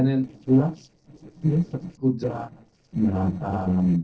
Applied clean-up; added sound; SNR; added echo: neural separator model SepFormer DNS4.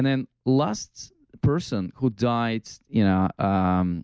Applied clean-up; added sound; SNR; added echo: none; none; none; none.